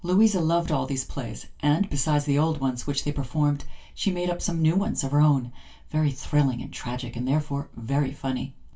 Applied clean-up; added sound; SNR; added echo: none; none; none; reverberation time 0.2 s.